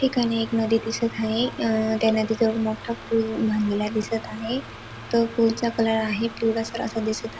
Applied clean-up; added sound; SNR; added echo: none; Mechanical fan; 15 dB; none.